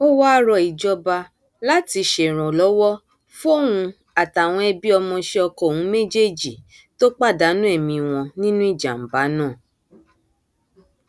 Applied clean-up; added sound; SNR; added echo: none; none; none; none.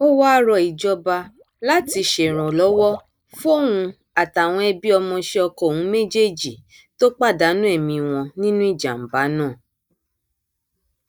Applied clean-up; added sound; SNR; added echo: neural mask model DeepFilterNet 3.